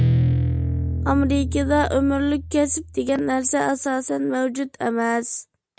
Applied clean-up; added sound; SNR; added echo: none; Guitar; 3 dB; none.